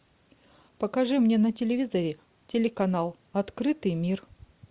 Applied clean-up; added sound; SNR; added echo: none; none; none; none.